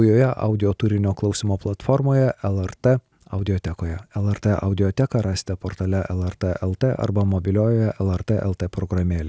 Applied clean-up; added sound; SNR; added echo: none; none; none; none.